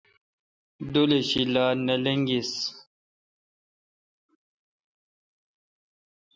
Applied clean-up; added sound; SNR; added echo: none; none; none; none.